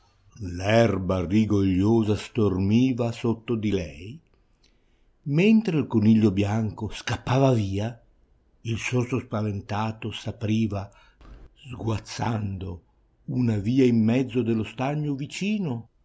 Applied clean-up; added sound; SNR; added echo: none; none; none; none.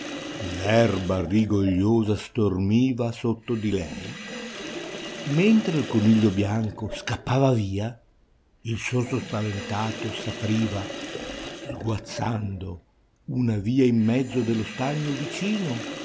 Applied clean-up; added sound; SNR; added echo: none; Sink (filling or washing); 12 dB; none.